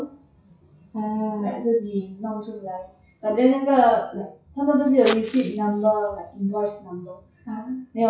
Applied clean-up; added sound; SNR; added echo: classical method WPE with log-MMSE.